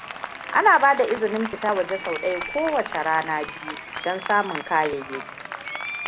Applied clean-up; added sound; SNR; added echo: none; Applause; 10 dB; none.